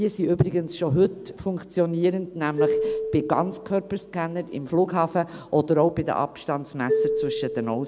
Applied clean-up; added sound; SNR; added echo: none; Marimba, xylophone; 7 dB; none.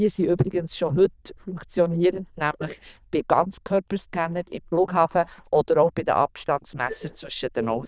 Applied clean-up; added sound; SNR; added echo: neural diffusion model UNIVERSE++.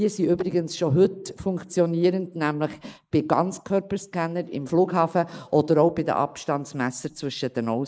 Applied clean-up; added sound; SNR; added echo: neural mask model Resemble Enhance denoiser.